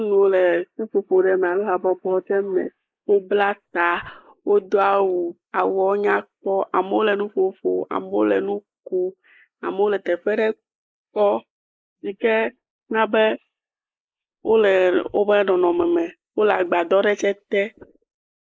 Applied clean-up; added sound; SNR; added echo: neural mask model Resemble Enhance denoiser.